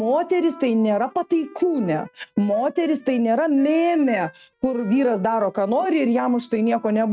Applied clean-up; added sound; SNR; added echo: neural mask model RNNoise.